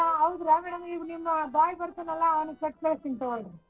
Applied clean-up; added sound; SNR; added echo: neural separator model SepFormer DNS4.